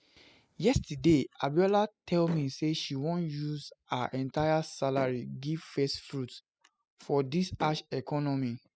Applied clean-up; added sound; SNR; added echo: classical method spectral subtraction.